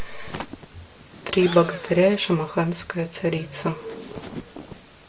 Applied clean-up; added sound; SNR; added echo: none; Engine / Drill; 13 dB; none.